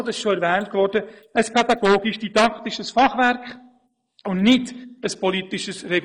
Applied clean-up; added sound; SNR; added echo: neural mask model Resemble Enhance denoiser.